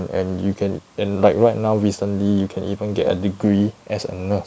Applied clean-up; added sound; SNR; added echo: none; none; none; none.